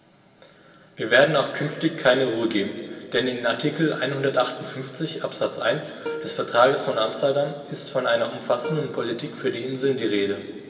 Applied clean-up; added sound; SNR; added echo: none; Plucked string instrument; 14 dB; reverberation time 2.4 s.